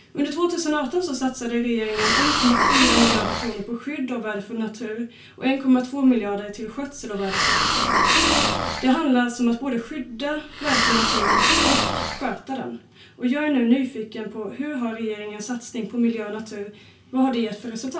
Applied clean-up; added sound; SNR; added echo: none; Hiss; -2 dB; reverberation time 0.3 s.